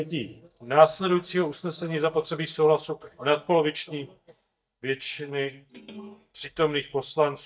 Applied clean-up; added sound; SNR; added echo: neural mask model DeepFilterNet 3.